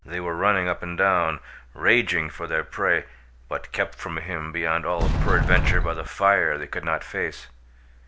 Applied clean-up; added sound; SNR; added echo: none; Sliding door; -4 dB; none.